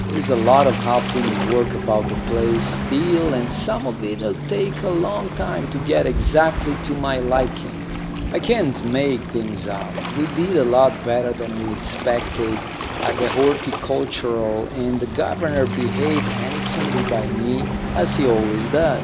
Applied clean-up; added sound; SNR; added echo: none; Waves, surf; 4 dB; none.